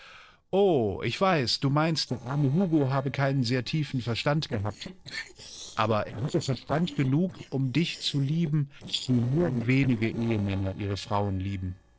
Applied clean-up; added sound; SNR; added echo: neural separator model SepFormer DNS4.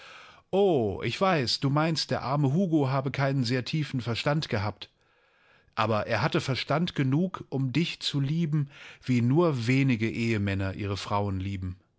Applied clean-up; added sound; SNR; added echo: none; none; none; none.